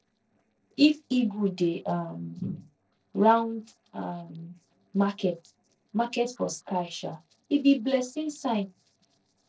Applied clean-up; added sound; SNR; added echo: neural separator model SepFormer DNS4.